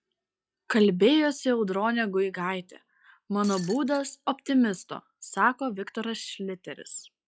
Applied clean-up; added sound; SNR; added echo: classical method log-MMSE.